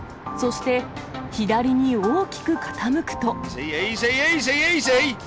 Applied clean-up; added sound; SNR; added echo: none; none; none; none.